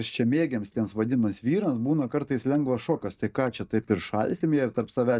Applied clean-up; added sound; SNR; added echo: neural mask model DeepFilterNet 3.